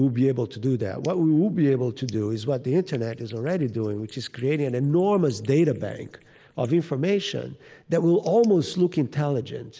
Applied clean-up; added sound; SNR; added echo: neural mask model Resemble Enhance denoiser.